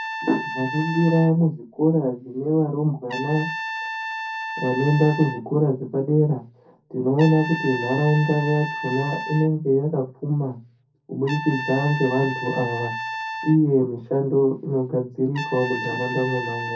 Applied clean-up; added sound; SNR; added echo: none; Trumpet; 10 dB; reverberation time 0.3 s.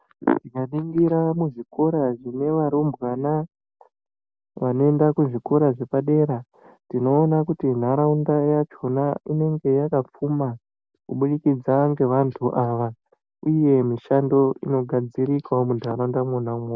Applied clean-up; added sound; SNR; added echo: none; none; none; none.